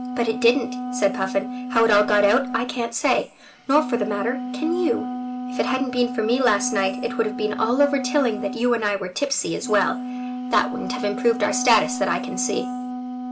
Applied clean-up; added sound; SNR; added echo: none; Wind instrument, woodwind instrument; 7 dB; reverberation time 0.3 s.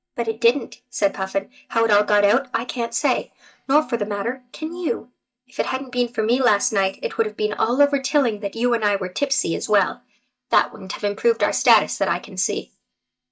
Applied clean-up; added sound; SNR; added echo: neural mask model DeepFilterNet 3.